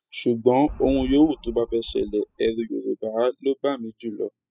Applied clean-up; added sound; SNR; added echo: classical method spectral subtraction.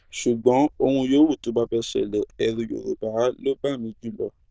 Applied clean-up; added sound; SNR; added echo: neural diffusion model UNIVERSE++.